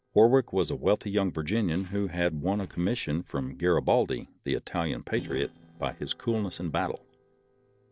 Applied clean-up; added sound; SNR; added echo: neural separator model SepFormer DNS4.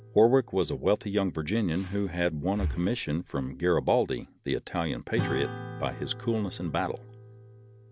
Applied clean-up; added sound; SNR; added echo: none; Breathing + Acoustic guitar / Strum; 12 dB; none.